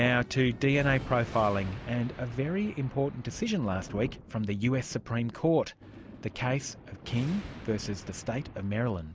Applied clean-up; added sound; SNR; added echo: none; Thunder; 15 dB; none.